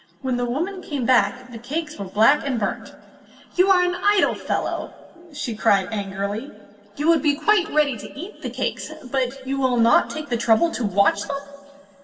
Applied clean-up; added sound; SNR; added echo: none; none; none; reverberation time 1.8 s.